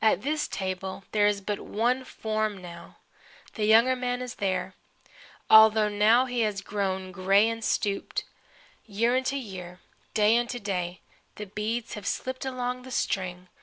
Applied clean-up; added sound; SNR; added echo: none; none; none; none.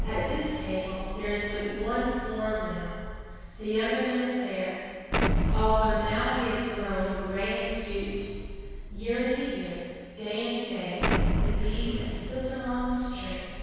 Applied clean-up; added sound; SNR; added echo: none; Explosion; 1 dB; reverberation time 2.0 s.